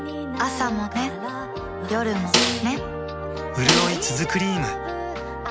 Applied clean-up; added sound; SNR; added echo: none; Snare drum; -1 dB; none.